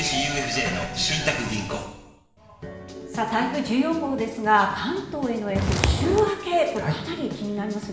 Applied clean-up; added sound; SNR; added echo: none; Walk, footsteps; -2 dB; reverberation time 1.0 s.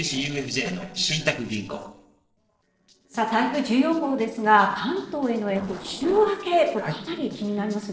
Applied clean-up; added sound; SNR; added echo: neural separator model SepFormer DNS4.